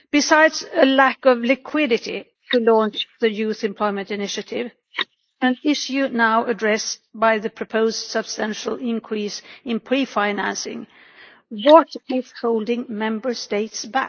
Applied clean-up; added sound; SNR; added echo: neural mask model Resemble Enhance denoiser.